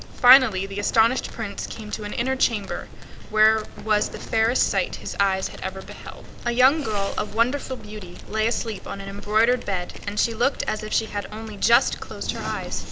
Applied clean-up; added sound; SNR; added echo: none; Fireworks; 18 dB; none.